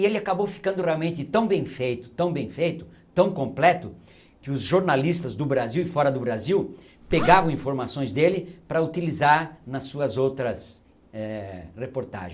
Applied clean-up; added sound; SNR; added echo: none; Zipper (clothing); 4 dB; none.